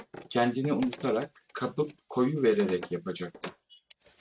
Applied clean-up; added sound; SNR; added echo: neural mask model RNNoise.